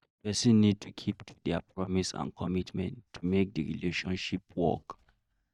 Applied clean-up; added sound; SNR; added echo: neural mask model DeepFilterNet 3.